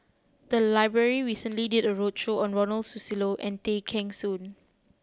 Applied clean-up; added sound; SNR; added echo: none; none; none; none.